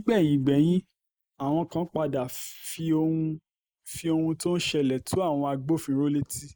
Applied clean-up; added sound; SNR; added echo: neural mask model Resemble Enhance denoiser.